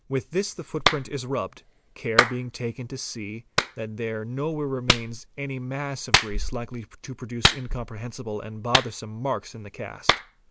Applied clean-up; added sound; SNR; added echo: none; Clapping; -2 dB; none.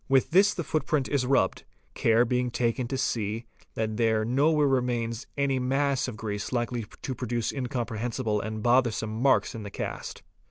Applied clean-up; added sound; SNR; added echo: none; none; none; none.